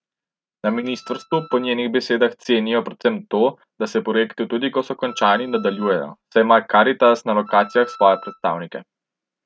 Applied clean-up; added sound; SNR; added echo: neural mask model RNNoise.